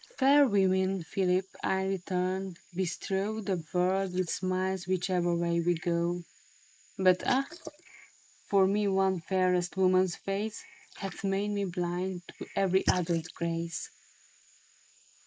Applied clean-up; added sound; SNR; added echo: neural mask model Resemble Enhance denoiser.